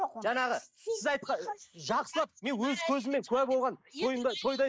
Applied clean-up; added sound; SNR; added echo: neural mask model Resemble Enhance denoiser.